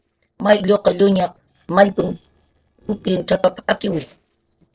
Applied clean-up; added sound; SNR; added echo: neural separator model SepFormer DNS4.